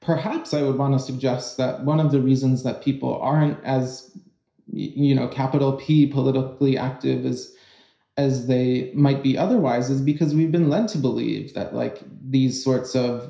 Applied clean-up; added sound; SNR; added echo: none; none; none; reverberation time 0.5 s.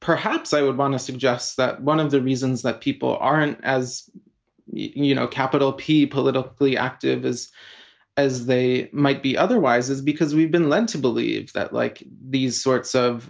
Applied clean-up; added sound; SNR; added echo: none; none; none; none.